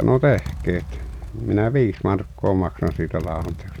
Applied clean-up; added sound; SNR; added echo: none; Motorcycle; 11 dB; none.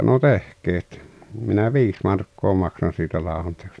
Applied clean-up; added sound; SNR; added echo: none; none; none; none.